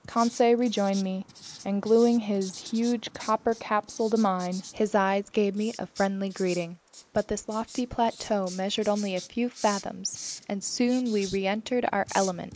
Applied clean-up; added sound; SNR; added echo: neural mask model Resemble Enhance denoiser.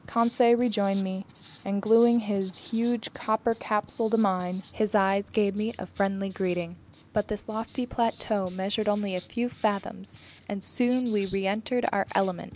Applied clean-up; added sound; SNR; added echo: none; Writing; 17 dB; none.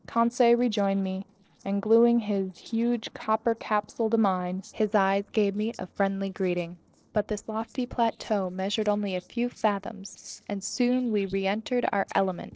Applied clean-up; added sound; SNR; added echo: neural separator model SepFormer DNS4.